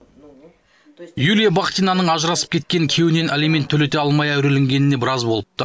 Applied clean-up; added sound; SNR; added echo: none; none; none; none.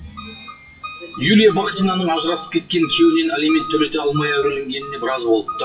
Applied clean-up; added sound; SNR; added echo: classical method WPE with log-MMSE.